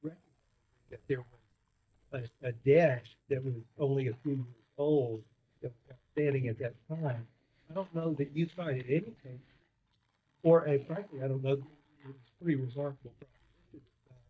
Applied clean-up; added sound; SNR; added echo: neural mask model DeepFilterNet 3.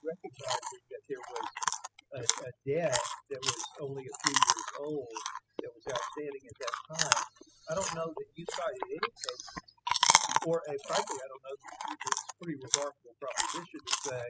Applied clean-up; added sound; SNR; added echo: classical method spectral subtraction.